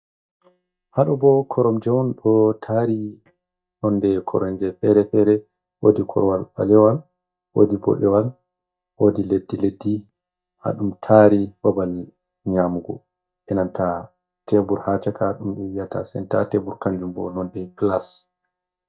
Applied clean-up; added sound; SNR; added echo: neural mask model DeepFilterNet 3.